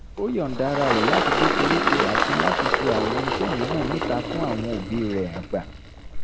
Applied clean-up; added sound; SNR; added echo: none; Engine; -2 dB; none.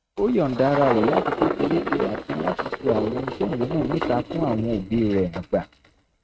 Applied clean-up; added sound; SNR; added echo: neural mask model RNNoise.